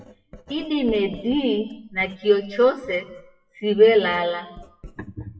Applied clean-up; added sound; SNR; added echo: classical method WPE with log-MMSE.